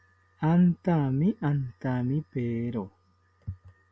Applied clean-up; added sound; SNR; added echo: none; none; none; none.